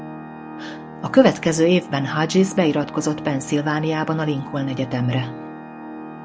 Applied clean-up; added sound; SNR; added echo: none; Organ; 13 dB; none.